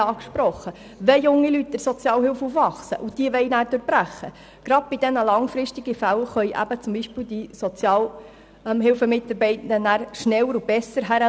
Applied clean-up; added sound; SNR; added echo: none; none; none; none.